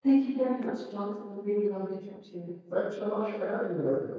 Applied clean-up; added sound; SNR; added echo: neural mask model DeepFilterNet 3.